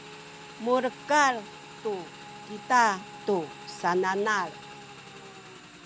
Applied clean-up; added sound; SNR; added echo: none; Motorcycle / Engine; 15 dB; none.